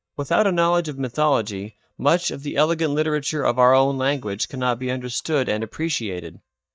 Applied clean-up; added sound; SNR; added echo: neural mask model DeepFilterNet 3.